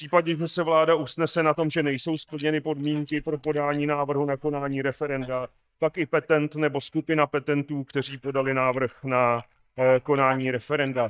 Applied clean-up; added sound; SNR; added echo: neural mask model DeepFilterNet 3.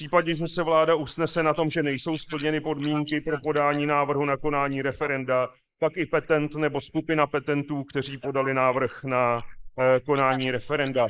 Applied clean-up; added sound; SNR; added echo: neural mask model Resemble Enhance denoiser.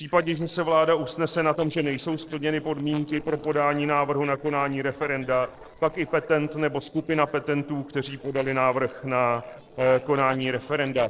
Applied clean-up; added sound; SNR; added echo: neural separator model SepFormer DNS4.